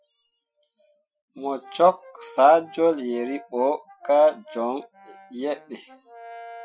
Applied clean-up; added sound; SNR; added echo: classical method Wiener filter.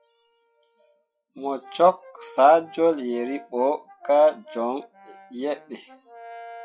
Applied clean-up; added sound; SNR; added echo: classical method log-MMSE.